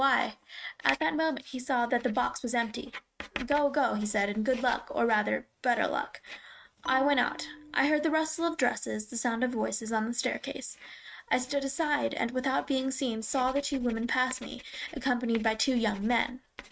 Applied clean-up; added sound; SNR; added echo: neural mask model RNNoise.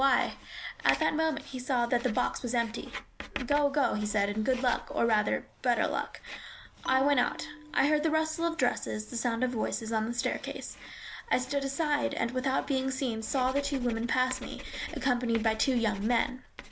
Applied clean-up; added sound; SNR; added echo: none; Writing + Bell; 15 dB; none.